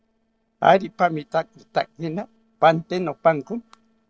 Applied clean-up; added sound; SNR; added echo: neural separator model SepFormer DNS4.